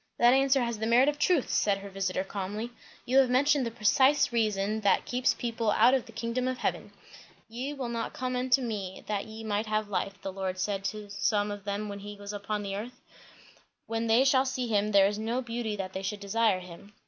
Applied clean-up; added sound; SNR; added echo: none; none; none; none.